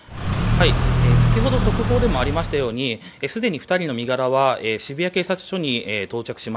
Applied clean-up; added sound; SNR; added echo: none; Car; -5 dB; none.